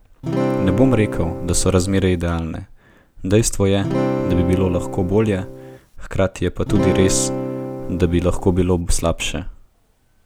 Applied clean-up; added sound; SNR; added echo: none; Acoustic guitar / Strum; 4 dB; none.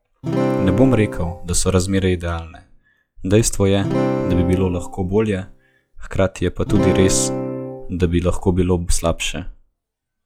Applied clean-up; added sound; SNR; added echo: classical method log-MMSE.